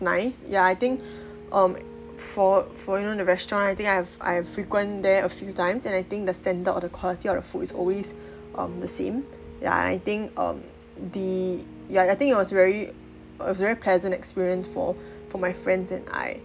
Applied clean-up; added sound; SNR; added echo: none; Piano; 18 dB; none.